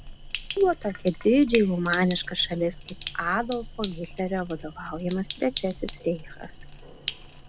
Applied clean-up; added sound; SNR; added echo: none; Sink (filling or washing); 12 dB; none.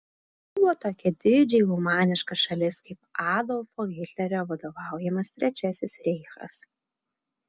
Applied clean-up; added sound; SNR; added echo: none; none; none; none.